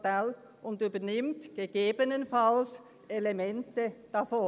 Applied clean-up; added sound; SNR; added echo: none; none; none; none.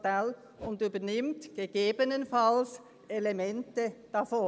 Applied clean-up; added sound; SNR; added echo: none; Whoosh, swoosh, swish; 16 dB; none.